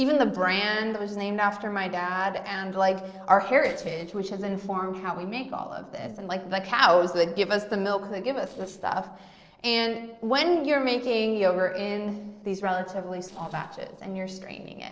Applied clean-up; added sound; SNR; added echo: neural separator model SepFormer DNS4.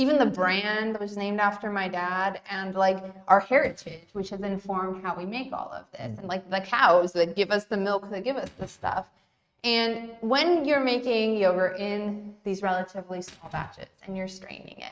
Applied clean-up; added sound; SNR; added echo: neural mask model RNNoise.